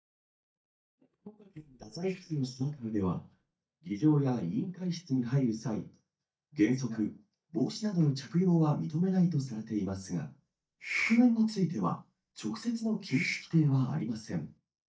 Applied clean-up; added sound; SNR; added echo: neural mask model DeepFilterNet 3.